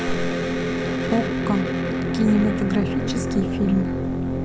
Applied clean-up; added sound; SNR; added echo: none; Electric guitar; -1 dB; none.